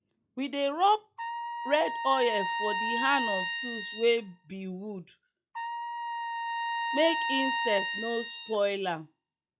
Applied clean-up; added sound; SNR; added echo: classical method log-MMSE.